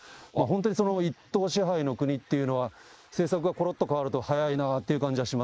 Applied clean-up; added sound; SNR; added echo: neural mask model Resemble Enhance denoiser.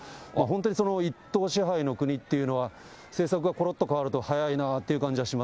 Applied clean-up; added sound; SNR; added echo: none; none; none; none.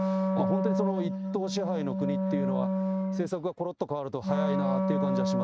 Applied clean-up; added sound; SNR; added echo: neural mask model RNNoise.